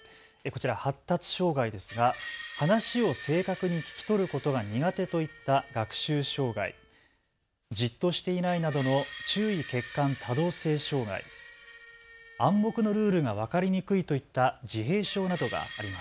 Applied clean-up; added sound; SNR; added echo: none; Screech; 15 dB; none.